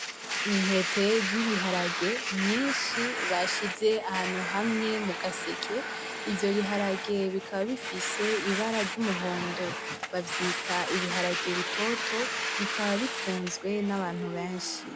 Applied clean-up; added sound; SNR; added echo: none; Domestic sounds, home sounds; 2 dB; none.